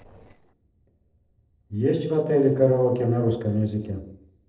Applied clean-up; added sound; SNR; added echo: neural separator model SepFormer DNS4.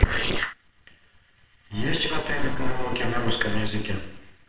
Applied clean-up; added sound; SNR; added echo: neural separator model SepFormer WHAMR!.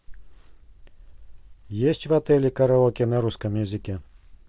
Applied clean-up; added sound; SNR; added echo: none; none; none; none.